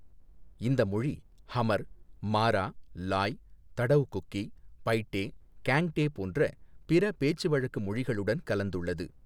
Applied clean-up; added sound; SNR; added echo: none; none; none; none.